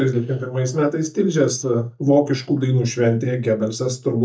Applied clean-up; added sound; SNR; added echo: neural mask model DeepFilterNet 3.